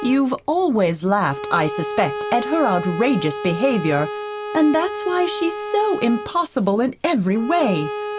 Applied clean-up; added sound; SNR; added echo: none; Bowed string instrument; 9 dB; none.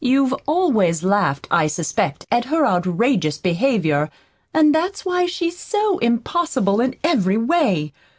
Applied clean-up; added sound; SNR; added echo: none; none; none; none.